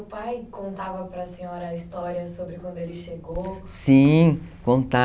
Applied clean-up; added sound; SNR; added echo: none; none; none; none.